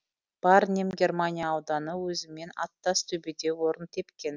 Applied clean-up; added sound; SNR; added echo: none; none; none; none.